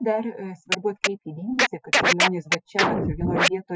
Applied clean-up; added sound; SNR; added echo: classical method spectral subtraction.